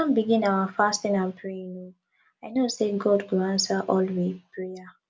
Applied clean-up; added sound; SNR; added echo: none; none; none; none.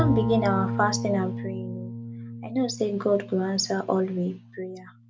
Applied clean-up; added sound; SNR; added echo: none; Bowed string instrument; 5 dB; none.